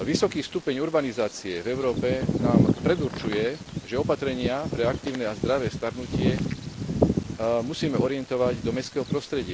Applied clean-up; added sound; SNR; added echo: none; Bird vocalization, bird call, bird song; 1 dB; none.